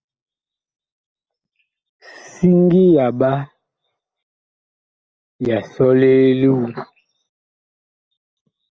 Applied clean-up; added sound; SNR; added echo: none; none; none; none.